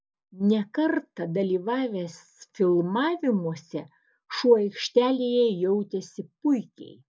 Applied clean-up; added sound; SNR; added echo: none; none; none; none.